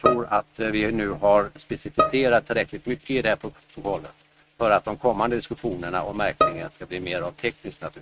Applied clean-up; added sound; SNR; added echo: neural mask model RNNoise.